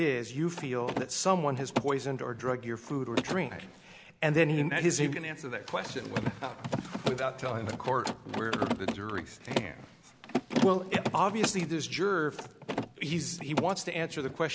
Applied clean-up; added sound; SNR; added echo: none; Mechanisms; 5 dB; none.